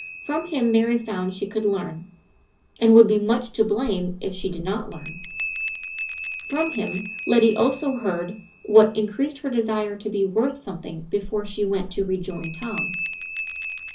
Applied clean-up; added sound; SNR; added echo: none; Bell; 3 dB; reverberation time 0.5 s.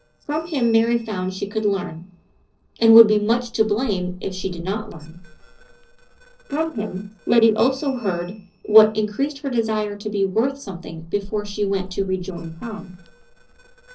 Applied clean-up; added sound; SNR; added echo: neural separator model SepFormer DNS4.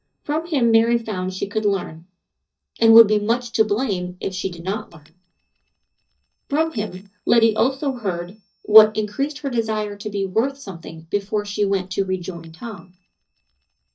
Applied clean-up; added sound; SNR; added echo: neural mask model DeepFilterNet 3.